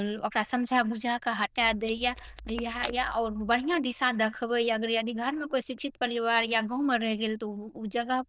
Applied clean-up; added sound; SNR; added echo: neural diffusion model UNIVERSE++.